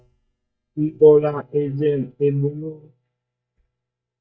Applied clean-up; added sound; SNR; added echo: neural mask model DeepFilterNet 3.